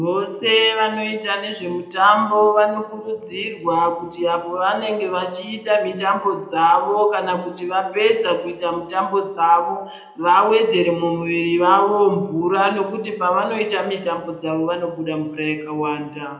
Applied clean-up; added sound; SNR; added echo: none; none; none; reverberation time 0.7 s.